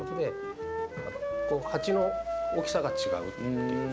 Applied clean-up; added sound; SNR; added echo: none; Wind instrument, woodwind instrument; 1 dB; none.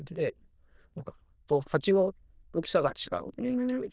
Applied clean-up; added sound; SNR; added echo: neural diffusion model UNIVERSE++.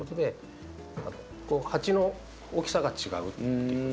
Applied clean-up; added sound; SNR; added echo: none; none; none; none.